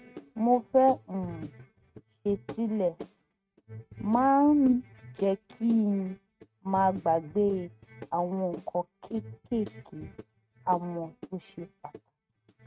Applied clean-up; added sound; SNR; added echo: neural mask model RNNoise.